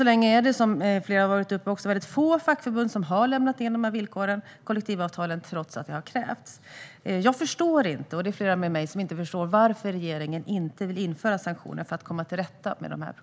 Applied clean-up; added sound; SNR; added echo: none; none; none; none.